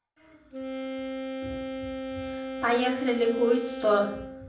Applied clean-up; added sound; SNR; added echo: none; Wind instrument, woodwind instrument; 6 dB; reverberation time 0.6 s.